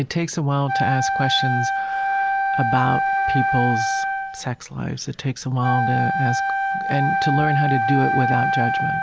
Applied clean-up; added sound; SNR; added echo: none; Wind instrument, woodwind instrument; -1 dB; none.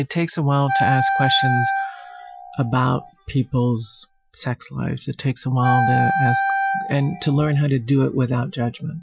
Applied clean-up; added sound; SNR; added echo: classical method Wiener filter.